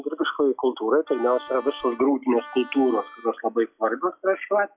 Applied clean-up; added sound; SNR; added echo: classical method log-MMSE.